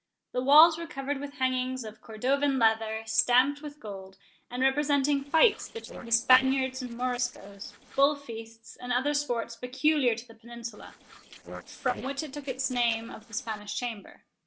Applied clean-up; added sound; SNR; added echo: neural separator model SepFormer DNS4.